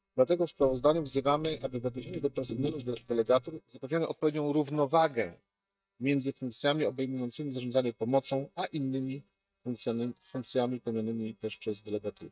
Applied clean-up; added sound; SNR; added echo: neural mask model DeepFilterNet 3.